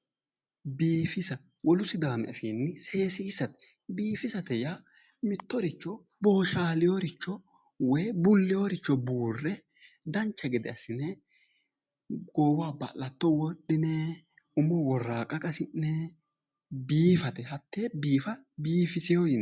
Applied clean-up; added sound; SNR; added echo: none; none; none; none.